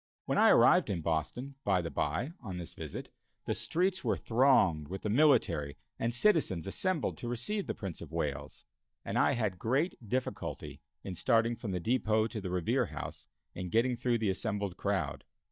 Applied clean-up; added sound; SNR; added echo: neural mask model DeepFilterNet 3.